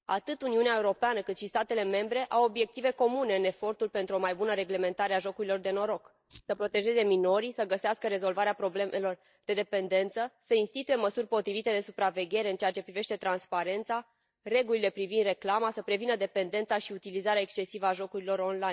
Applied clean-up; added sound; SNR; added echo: neural mask model DeepFilterNet 3.